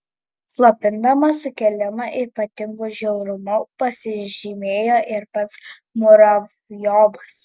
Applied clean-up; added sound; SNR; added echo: none; none; none; none.